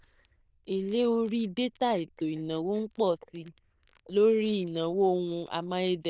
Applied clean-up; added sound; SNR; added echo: neural diffusion model UNIVERSE++.